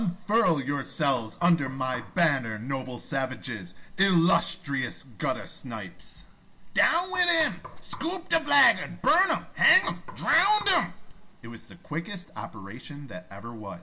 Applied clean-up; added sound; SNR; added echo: none; Knock; 19 dB; reverberation time 0.5 s.